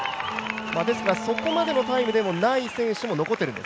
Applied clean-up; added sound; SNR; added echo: none; Bowed string instrument; 10 dB; none.